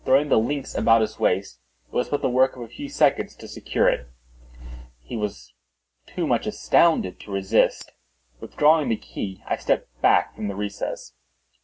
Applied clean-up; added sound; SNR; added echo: none; none; none; none.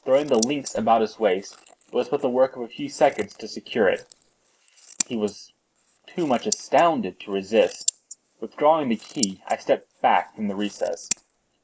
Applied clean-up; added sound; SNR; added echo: neural mask model Resemble Enhance denoiser.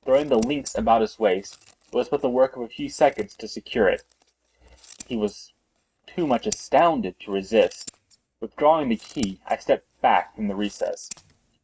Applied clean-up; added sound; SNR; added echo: neural mask model RNNoise.